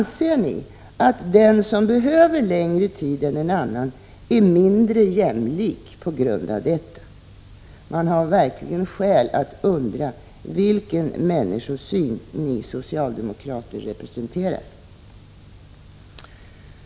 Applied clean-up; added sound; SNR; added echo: none; none; none; none.